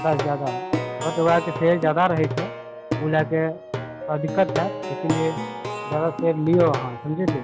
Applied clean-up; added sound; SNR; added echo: none; Plucked string instrument; 5 dB; none.